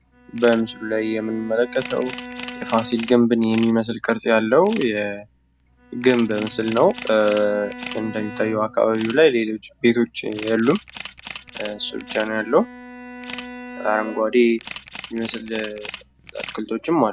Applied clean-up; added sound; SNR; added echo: none; Camera + Bowed string instrument; 15 dB; none.